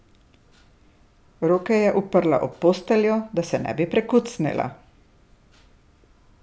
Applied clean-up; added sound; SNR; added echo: none; none; none; none.